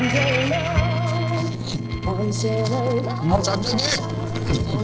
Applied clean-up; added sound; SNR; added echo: neural separator model SepFormer DNS4.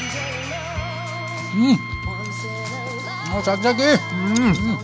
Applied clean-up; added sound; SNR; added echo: none; Wind instrument, woodwind instrument; 11 dB; none.